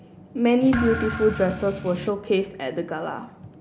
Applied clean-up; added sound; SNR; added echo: none; Thump, thud + Strum; 10 dB; none.